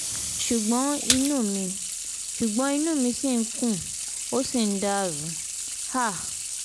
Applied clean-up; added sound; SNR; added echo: none; Sink (filling or washing) / Water tap, faucet + Splash, splatter; 3 dB; none.